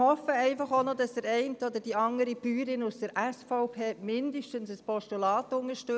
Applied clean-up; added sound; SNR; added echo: none; none; none; none.